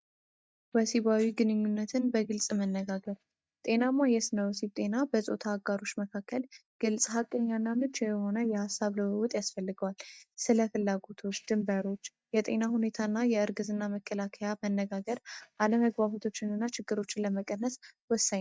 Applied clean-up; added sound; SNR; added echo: neural mask model DeepFilterNet 3.